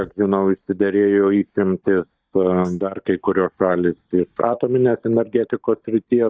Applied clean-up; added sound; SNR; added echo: neural mask model DeepFilterNet 3.